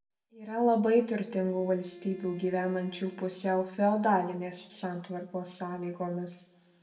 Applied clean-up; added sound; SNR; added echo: none; Bowed string instrument; 20 dB; reverberation time 0.6 s.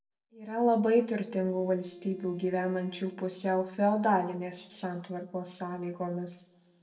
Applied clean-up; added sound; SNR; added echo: neural separator model SepFormer DNS4.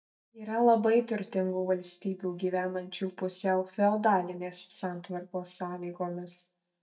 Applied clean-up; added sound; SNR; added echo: neural mask model DeepFilterNet 3.